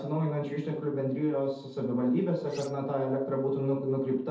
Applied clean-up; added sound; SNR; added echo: neural separator model SepFormer DNS4.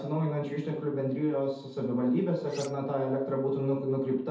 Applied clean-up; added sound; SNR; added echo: none; Cutlery, silverware; 18 dB; reverberation time 0.8 s.